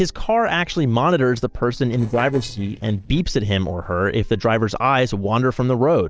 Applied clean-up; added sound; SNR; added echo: neural separator model SepFormer DNS4.